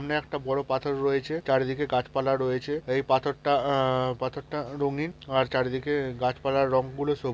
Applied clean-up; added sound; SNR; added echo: none; none; none; none.